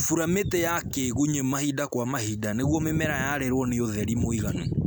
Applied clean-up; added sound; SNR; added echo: none; none; none; none.